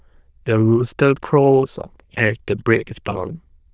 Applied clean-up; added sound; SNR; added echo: neural diffusion model UNIVERSE++.